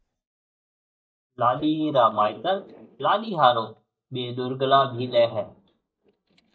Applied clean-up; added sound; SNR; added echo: neural mask model DeepFilterNet 3.